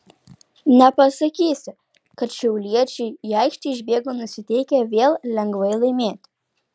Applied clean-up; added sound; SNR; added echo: none; none; none; none.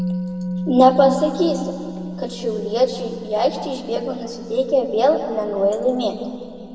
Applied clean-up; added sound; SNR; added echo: none; Musical instrument; 10 dB; reverberation time 2.2 s.